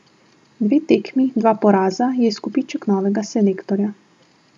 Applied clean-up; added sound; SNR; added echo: none; none; none; none.